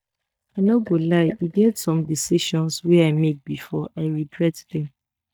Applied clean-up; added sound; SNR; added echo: neural mask model DeepFilterNet 3.